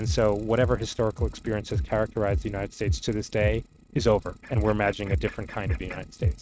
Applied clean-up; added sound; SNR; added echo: neural mask model RNNoise.